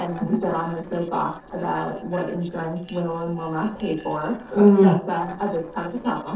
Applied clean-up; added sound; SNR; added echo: neural separator model SepFormer DNS4.